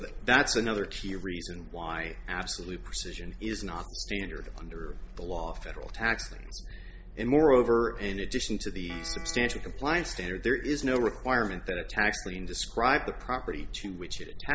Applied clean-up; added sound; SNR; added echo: none; Piano; 15 dB; none.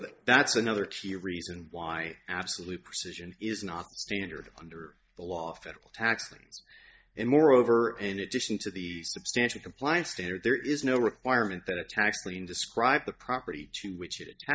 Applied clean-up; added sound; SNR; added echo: neural mask model DeepFilterNet 3.